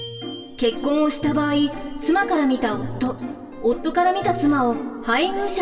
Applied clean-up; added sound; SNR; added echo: none; none; none; reverberation time 2.4 s.